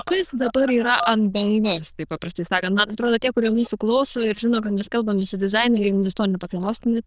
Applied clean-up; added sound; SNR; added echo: neural diffusion model UNIVERSE++.